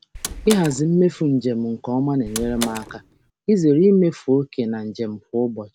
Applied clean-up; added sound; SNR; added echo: none; Door; 12 dB; none.